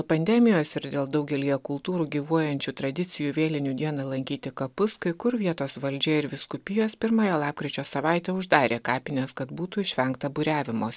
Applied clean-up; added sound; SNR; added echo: none; none; none; none.